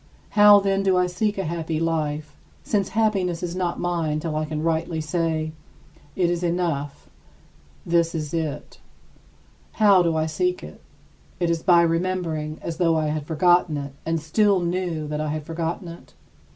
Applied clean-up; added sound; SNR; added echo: none; none; none; none.